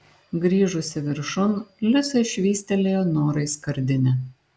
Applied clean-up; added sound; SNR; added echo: none; none; none; none.